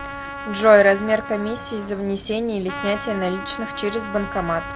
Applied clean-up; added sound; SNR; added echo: none; Trumpet; 12 dB; none.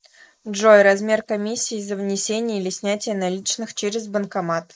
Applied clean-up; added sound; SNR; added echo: neural mask model Resemble Enhance denoiser.